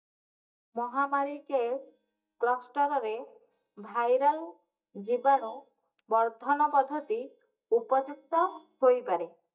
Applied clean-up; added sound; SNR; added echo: neural mask model DeepFilterNet 3.